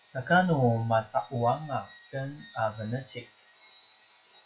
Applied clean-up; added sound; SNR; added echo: classical method WPE with log-MMSE.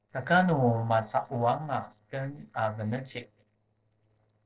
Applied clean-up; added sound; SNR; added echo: neural separator model SepFormer DNS4.